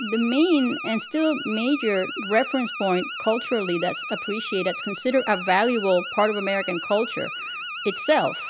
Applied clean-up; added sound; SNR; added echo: none; Alarm; 9 dB; none.